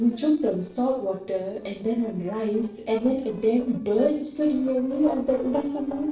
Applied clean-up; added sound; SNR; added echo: neural separator model SepFormer DNS4.